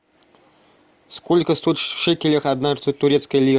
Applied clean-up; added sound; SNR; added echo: none; none; none; none.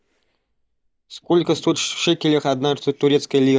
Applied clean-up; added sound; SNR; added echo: neural mask model DeepFilterNet 3.